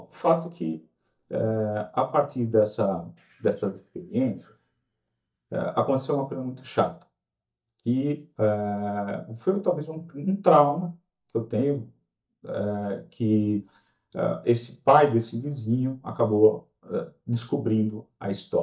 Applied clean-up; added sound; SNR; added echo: neural mask model DeepFilterNet 3.